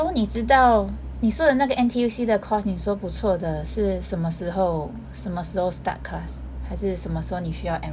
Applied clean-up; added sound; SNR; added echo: none; none; none; none.